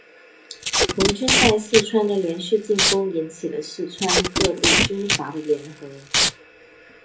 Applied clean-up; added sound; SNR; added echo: none; Packing tape, duct tape; -1 dB; reverberation time 0.3 s.